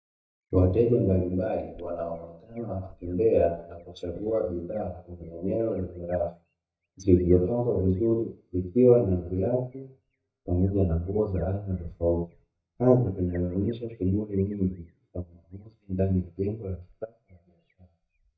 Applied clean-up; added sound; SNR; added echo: neural mask model DeepFilterNet 3.